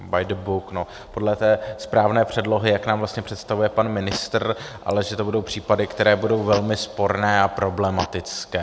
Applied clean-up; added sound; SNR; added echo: none; Fart; 17 dB; none.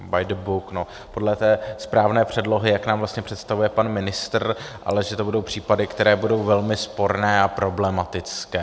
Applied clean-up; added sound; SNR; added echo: none; none; none; none.